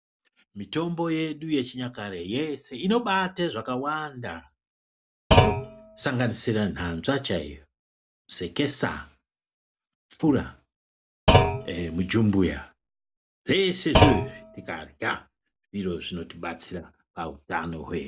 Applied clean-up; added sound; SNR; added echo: none; Thump, thud; -4 dB; none.